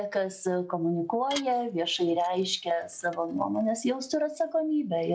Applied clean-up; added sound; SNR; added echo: none; Dishes, pots, and pans / Glass; 19 dB; none.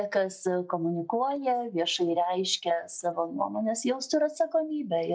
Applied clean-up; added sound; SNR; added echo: neural mask model DeepFilterNet 3.